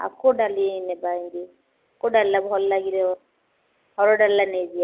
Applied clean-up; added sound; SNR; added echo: none; none; none; none.